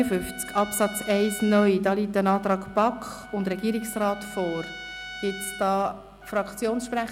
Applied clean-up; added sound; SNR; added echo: none; Trumpet; 16 dB; none.